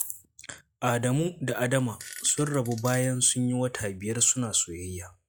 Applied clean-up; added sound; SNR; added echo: classical method log-MMSE.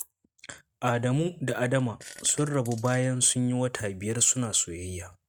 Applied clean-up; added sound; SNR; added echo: neural mask model RNNoise.